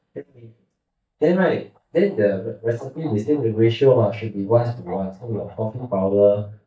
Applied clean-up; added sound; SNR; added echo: neural mask model DeepFilterNet 3.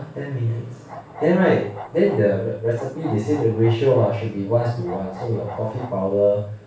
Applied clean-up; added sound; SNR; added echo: none; Bark; 17 dB; reverberation time 0.4 s.